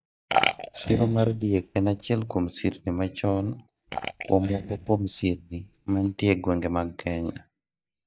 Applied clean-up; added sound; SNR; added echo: neural mask model DeepFilterNet 3.